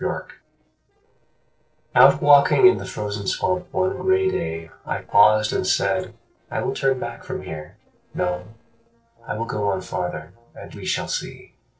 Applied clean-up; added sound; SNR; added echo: neural separator model SepFormer DNS4.